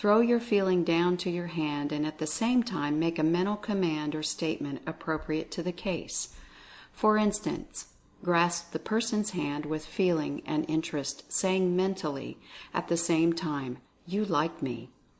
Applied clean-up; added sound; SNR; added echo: none; none; none; none.